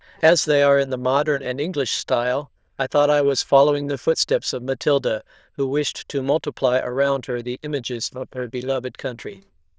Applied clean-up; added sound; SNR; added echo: neural diffusion model UNIVERSE++.